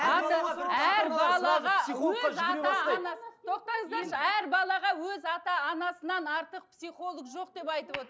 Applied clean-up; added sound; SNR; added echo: none; none; none; none.